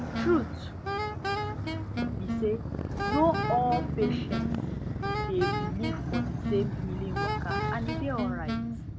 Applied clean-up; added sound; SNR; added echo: none; Motorcycle + Wind instrument, woodwind instrument; -2 dB; none.